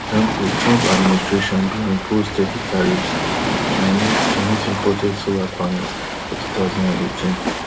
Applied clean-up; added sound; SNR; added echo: none; Waves, surf; 2 dB; reverberation time 0.2 s.